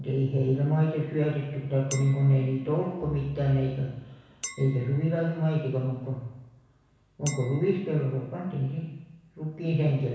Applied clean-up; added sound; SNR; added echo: none; Chink, clink; 19 dB; reverberation time 1.0 s.